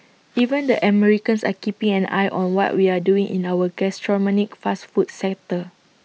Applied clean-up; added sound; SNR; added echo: none; none; none; none.